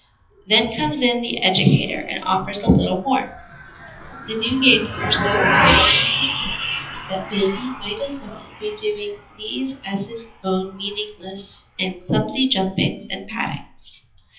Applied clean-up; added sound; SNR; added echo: classical method WPE with log-MMSE.